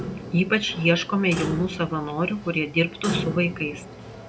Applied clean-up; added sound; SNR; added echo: none; Clock; 9 dB; none.